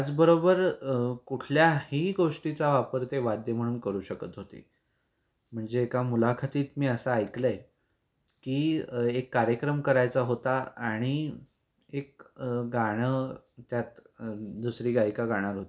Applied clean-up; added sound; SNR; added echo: none; none; none; none.